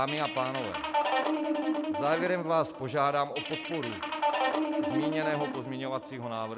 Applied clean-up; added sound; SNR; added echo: none; Guitar; 0 dB; none.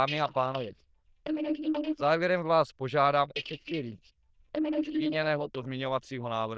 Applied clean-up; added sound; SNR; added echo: neural diffusion model UNIVERSE++.